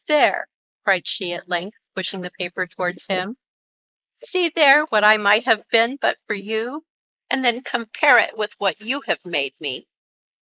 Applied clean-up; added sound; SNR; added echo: neural mask model Resemble Enhance denoiser.